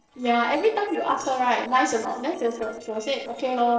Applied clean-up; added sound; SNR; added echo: neural separator model SepFormer DNS4.